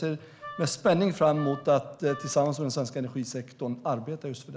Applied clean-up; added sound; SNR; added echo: none; Wind instrument, woodwind instrument; 16 dB; none.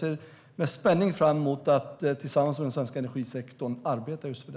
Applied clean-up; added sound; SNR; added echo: none; none; none; none.